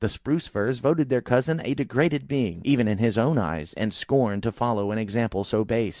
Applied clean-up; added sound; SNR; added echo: none; none; none; none.